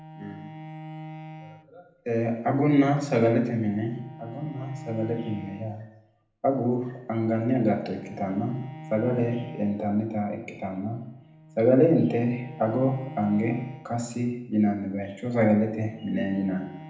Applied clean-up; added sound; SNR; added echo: none; Bowed string instrument; 18 dB; reverberation time 0.7 s.